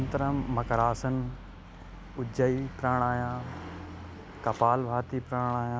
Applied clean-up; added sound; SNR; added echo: none; none; none; none.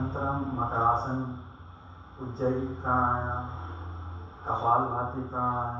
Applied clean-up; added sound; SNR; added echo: none; none; none; reverberation time 0.7 s.